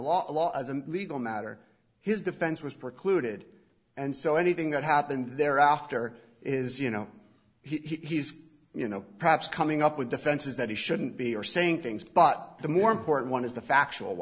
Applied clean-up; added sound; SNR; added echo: none; none; none; none.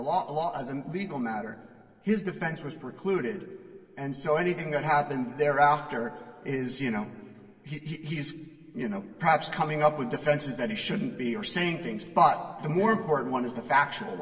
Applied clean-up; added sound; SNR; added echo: none; none; none; reverberation time 1.8 s.